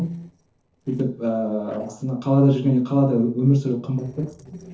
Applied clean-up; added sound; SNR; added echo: neural separator model SepFormer DNS4.